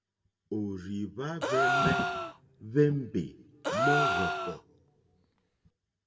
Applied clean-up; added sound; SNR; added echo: none; Gasp; -2 dB; reverberation time 1.0 s.